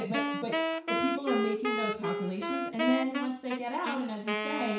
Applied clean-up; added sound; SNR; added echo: none; Wind instrument, woodwind instrument; 0 dB; reverberation time 0.6 s.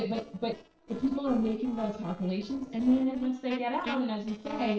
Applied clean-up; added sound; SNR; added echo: neural separator model SepFormer DNS4.